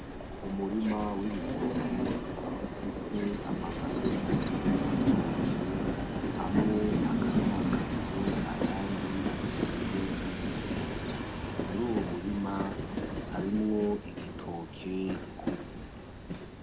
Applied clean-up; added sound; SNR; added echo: none; Train; -4 dB; none.